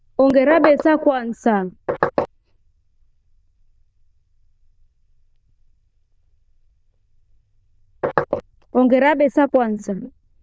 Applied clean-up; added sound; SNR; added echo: neural diffusion model UNIVERSE++.